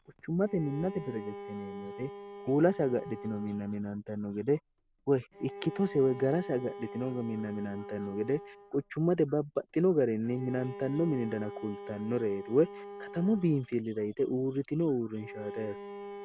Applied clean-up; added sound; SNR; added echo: none; Bowed string instrument; 14 dB; none.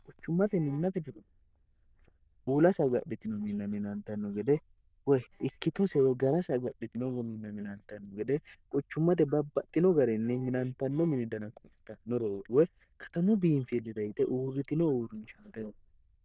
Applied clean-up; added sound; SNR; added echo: neural diffusion model UNIVERSE++.